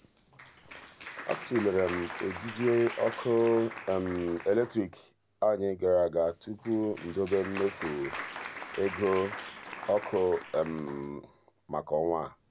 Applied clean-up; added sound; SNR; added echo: none; Applause; 13 dB; none.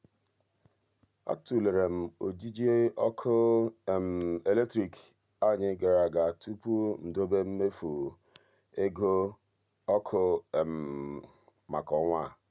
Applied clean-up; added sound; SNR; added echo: none; none; none; none.